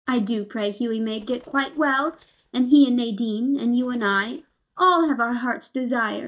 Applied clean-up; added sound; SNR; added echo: neural mask model DeepFilterNet 3.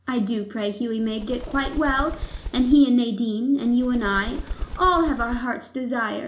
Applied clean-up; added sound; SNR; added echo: none; Bird; 9 dB; reverberation time 0.4 s.